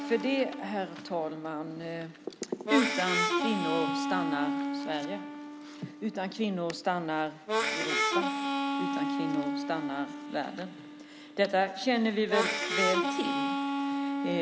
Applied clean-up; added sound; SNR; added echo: none; Harmonica; 0 dB; none.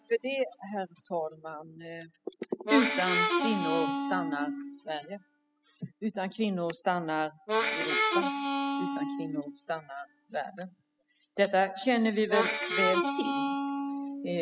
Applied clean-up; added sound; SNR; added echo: classical method spectral subtraction.